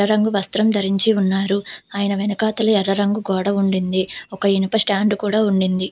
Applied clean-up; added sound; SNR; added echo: none; none; none; none.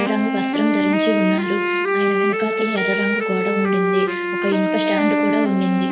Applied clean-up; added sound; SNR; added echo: none; Wind instrument, woodwind instrument; -2 dB; reverberation time 2.7 s.